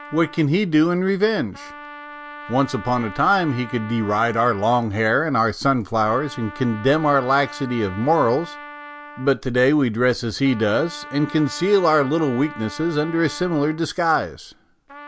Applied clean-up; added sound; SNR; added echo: none; Trumpet; 17 dB; none.